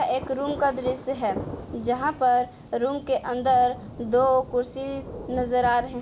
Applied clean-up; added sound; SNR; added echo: none; Thunder; 13 dB; none.